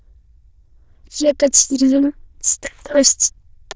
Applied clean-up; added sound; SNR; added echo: neural diffusion model UNIVERSE++.